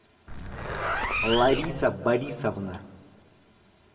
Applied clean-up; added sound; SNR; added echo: none; Zipper (clothing); 3 dB; reverberation time 1.0 s.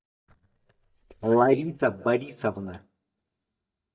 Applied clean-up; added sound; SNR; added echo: neural mask model DeepFilterNet 3.